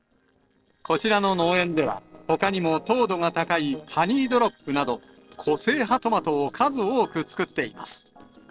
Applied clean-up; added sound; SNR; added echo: neural separator model SepFormer DNS4.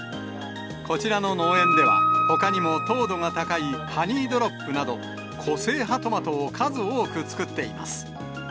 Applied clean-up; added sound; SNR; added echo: none; Wind instrument, woodwind instrument; -2 dB; none.